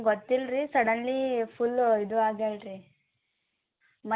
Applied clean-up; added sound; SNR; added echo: none; none; none; none.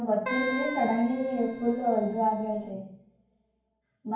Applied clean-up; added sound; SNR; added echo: none; Keyboard (musical); 9 dB; reverberation time 0.9 s.